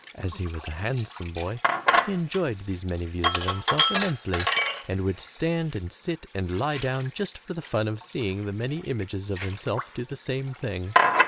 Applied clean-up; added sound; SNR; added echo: none; Sink (filling or washing); -1 dB; none.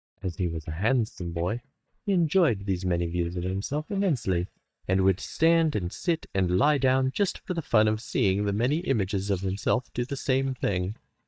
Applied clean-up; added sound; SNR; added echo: neural mask model DeepFilterNet 3.